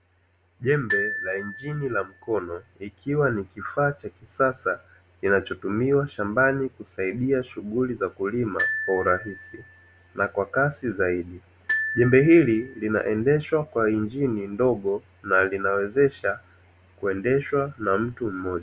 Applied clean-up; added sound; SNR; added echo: none; Glockenspiel; 7 dB; none.